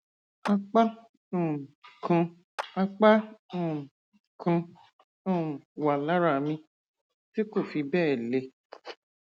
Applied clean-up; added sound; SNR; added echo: none; Clapping; 16 dB; none.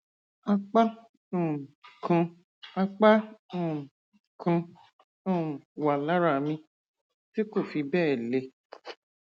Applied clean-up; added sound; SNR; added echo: none; none; none; none.